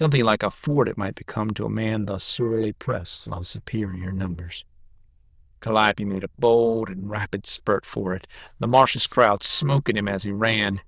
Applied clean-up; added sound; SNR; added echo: neural diffusion model UNIVERSE++.